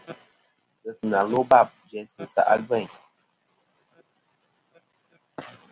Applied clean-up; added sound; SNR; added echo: none; none; none; none.